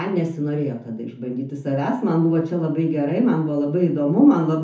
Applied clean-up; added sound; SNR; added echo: none; none; none; reverberation time 0.6 s.